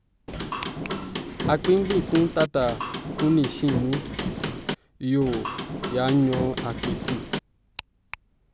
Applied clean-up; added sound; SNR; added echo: none; Hammer / Wood; 4 dB; none.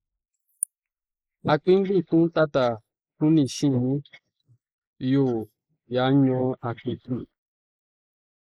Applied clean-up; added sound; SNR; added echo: neural mask model Resemble Enhance denoiser.